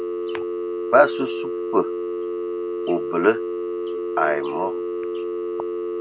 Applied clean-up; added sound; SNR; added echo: none; Telephone; 2 dB; none.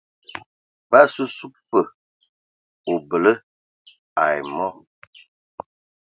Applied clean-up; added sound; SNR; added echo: none; none; none; none.